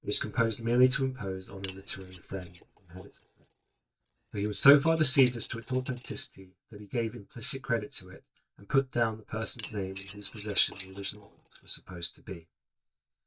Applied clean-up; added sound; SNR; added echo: neural mask model DeepFilterNet 3.